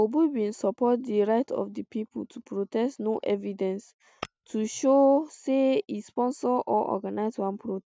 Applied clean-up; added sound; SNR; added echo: neural mask model RNNoise.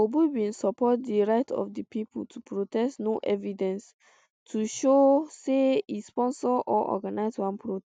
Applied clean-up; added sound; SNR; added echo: none; none; none; none.